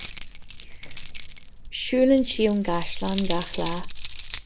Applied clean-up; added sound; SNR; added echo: none; Keys jangling; 0 dB; none.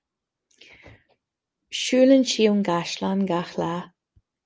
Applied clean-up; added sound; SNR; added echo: none; none; none; none.